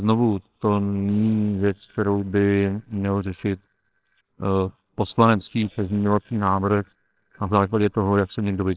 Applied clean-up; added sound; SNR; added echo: neural separator model SepFormer WHAMR!.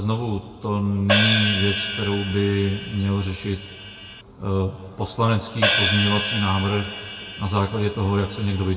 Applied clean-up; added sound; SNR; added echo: none; Hi-hat; 3 dB; reverberation time 1.3 s.